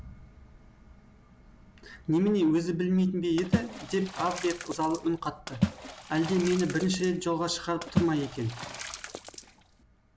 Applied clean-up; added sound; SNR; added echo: none; Water / Splash, splatter; 6 dB; none.